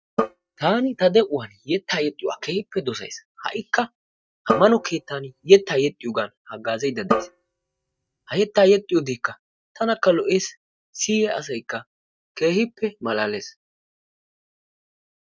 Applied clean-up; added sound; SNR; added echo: neural mask model RNNoise.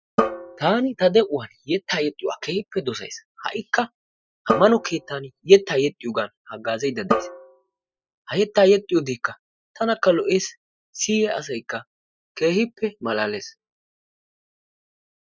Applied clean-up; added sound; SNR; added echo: classical method spectral subtraction.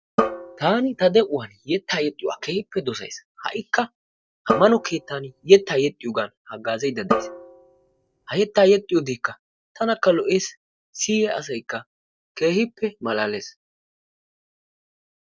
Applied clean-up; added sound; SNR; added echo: neural separator model SepFormer DNS4.